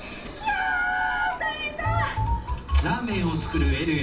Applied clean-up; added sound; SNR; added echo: none; Vehicle; 14 dB; reverberation time 0.4 s.